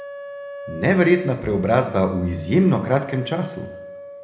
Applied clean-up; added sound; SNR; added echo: none; Wind instrument, woodwind instrument; 15 dB; reverberation time 0.8 s.